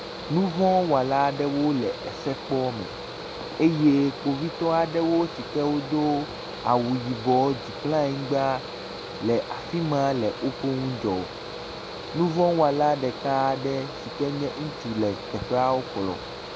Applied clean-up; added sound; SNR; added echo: none; Mechanical fan; 11 dB; none.